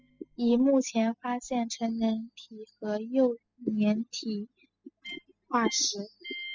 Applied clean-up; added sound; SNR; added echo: classical method spectral subtraction.